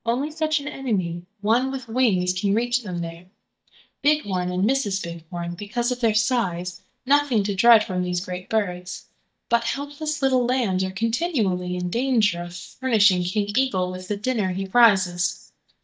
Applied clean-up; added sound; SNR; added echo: neural mask model DeepFilterNet 3.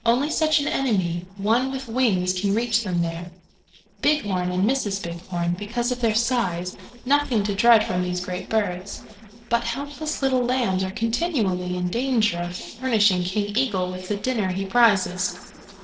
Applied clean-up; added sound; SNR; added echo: neural separator model SepFormer DNS4.